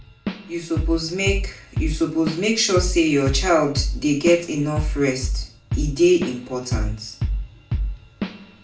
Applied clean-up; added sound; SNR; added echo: none; Drum / Drum kit; 4 dB; reverberation time 0.3 s.